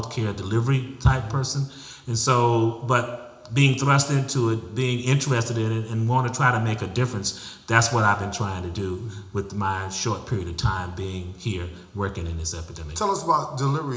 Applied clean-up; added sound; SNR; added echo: none; none; none; reverberation time 0.8 s.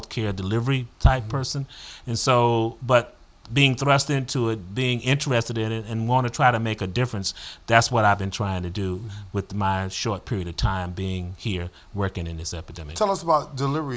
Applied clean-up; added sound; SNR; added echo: none; none; none; none.